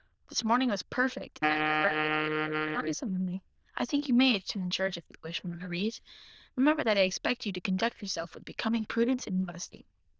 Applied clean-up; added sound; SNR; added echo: neural diffusion model UNIVERSE++.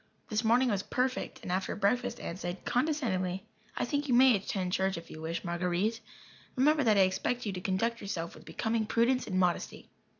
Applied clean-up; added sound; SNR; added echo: none; none; none; none.